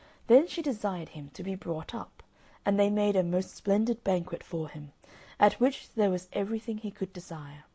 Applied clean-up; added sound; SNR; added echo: none; none; none; none.